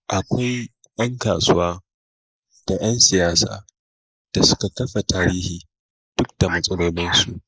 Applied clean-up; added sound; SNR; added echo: neural mask model Resemble Enhance denoiser.